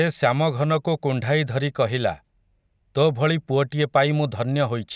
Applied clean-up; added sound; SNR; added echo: none; none; none; none.